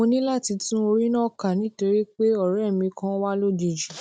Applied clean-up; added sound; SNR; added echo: none; none; none; none.